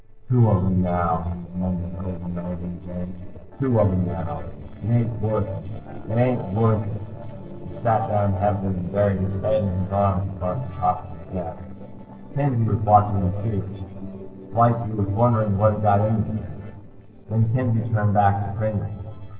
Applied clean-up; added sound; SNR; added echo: neural separator model SepFormer DNS4.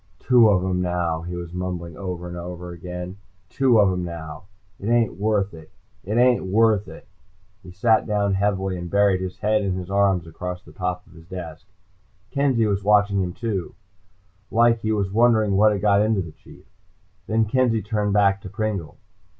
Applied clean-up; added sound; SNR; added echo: none; none; none; none.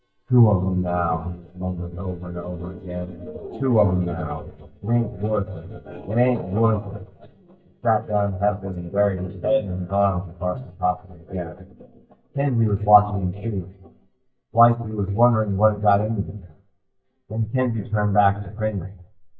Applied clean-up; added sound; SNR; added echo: neural mask model DeepFilterNet 3.